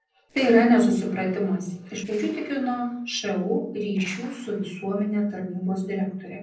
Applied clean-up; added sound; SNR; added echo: neural separator model SepFormer DNS4.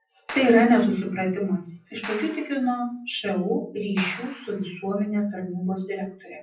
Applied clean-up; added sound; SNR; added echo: classical method WPE with log-MMSE.